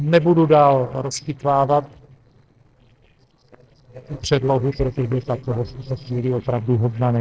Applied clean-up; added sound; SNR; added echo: neural separator model SepFormer DNS4.